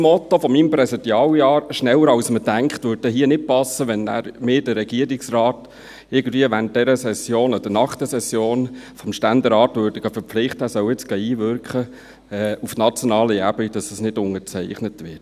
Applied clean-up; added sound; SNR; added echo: none; none; none; none.